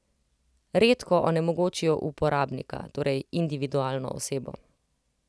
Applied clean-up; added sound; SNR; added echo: none; none; none; none.